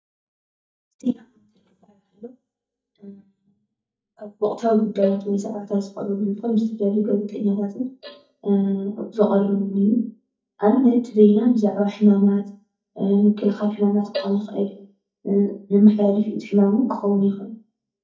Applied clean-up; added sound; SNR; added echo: neural mask model DeepFilterNet 3.